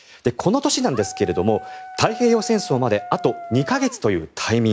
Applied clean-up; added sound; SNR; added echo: none; Dog; 14 dB; none.